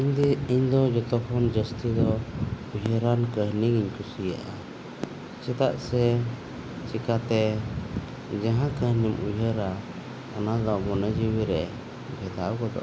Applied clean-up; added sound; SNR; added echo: none; Fireworks; 18 dB; none.